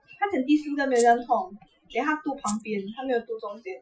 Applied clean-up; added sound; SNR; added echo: classical method Wiener filter.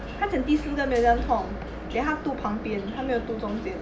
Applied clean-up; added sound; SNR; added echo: none; none; none; none.